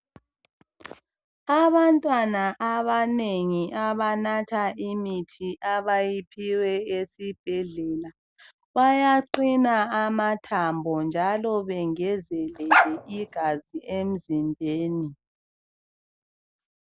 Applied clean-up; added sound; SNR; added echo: none; Bark; -2 dB; none.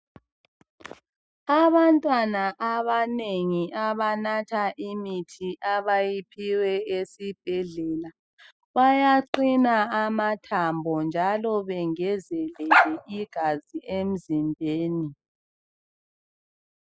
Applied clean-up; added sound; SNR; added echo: classical method spectral subtraction.